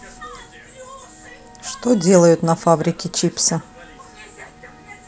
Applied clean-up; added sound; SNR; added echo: none; none; none; none.